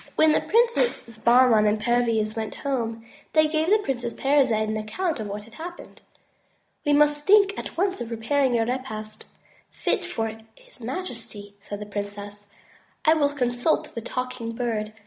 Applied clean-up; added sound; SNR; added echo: none; none; none; none.